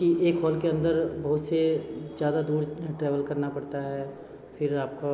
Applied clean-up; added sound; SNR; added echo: none; none; none; none.